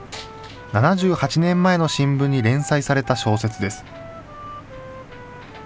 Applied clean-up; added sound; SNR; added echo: none; Wind instrument, woodwind instrument; 18 dB; none.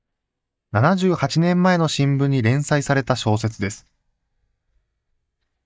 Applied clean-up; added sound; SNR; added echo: neural mask model DeepFilterNet 3.